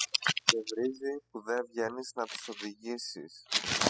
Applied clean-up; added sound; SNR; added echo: classical method spectral subtraction.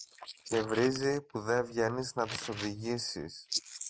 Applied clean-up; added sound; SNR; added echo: neural mask model Resemble Enhance denoiser.